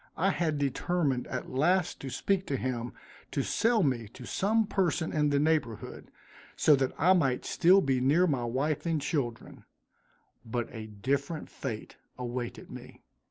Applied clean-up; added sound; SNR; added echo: none; none; none; none.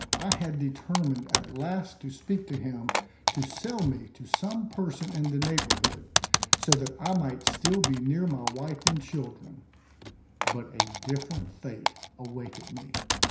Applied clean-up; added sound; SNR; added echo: none; Typing; 0 dB; reverberation time 0.5 s.